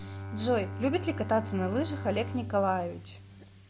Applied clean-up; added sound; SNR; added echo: none; Bowed string instrument; 11 dB; none.